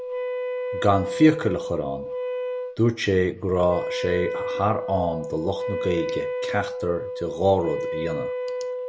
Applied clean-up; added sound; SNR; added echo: none; Wind instrument, woodwind instrument; 5 dB; none.